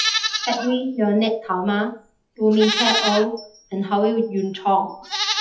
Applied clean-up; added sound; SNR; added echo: classical method WPE with log-MMSE.